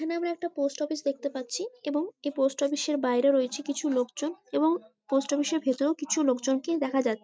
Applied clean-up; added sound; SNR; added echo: none; none; none; none.